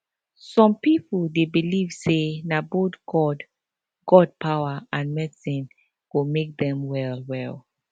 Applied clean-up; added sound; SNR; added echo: none; none; none; none.